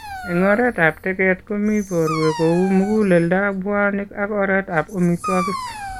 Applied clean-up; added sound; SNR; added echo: none; Dog; 13 dB; none.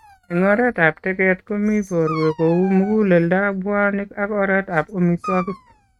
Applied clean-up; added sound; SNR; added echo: neural mask model RNNoise.